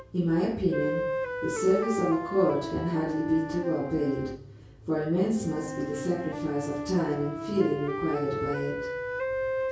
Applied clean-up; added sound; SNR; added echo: none; Wind instrument, woodwind instrument; 5 dB; reverberation time 0.6 s.